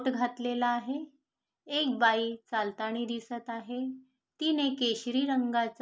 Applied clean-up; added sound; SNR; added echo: none; none; none; none.